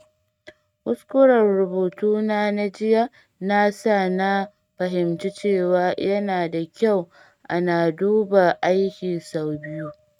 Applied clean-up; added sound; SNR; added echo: neural mask model RNNoise.